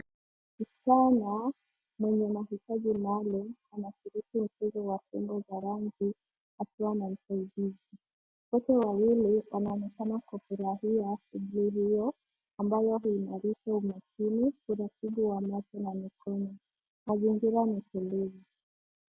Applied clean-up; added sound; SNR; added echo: none; none; none; none.